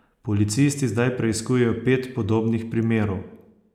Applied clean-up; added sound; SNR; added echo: neural mask model Resemble Enhance denoiser.